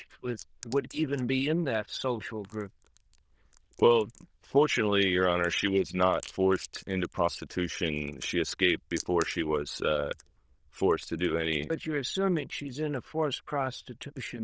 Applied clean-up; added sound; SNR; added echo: neural diffusion model UNIVERSE++.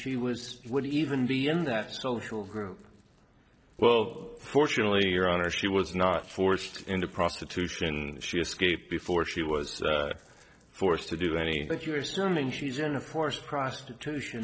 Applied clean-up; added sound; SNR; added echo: neural separator model SepFormer DNS4.